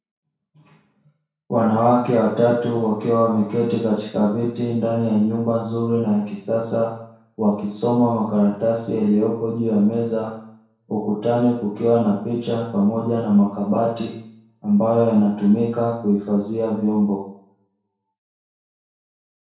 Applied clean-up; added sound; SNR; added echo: none; none; none; reverberation time 0.6 s.